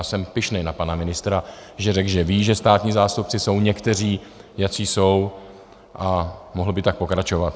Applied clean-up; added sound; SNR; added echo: none; none; none; none.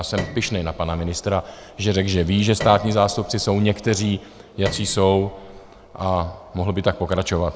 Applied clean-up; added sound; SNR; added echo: none; Piano; 15 dB; none.